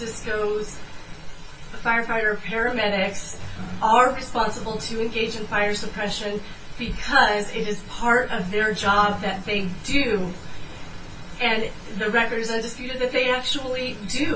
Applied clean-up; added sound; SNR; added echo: none; Sliding door; 19 dB; reverberation time 0.2 s.